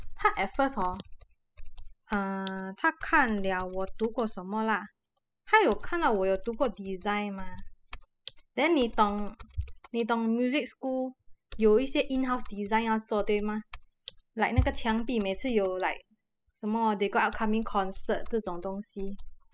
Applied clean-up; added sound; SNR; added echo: classical method spectral subtraction.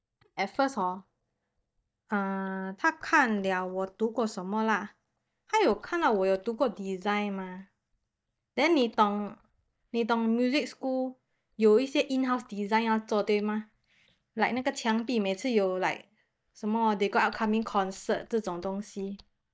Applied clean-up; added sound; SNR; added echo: neural mask model DeepFilterNet 3.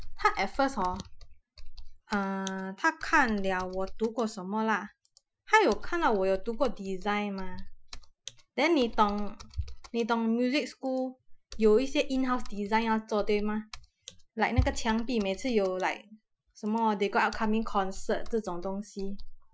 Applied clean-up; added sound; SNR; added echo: classical method Wiener filter.